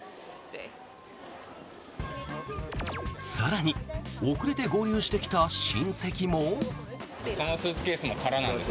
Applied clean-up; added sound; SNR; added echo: none; Snare drum; 14 dB; none.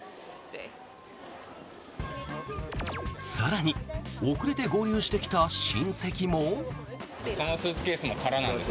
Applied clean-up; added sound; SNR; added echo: none; none; none; none.